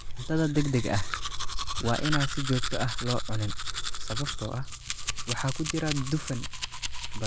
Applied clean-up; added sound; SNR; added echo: none; Domestic sounds, home sounds; -1 dB; none.